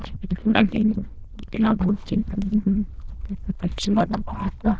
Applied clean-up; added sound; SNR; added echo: neural diffusion model UNIVERSE++.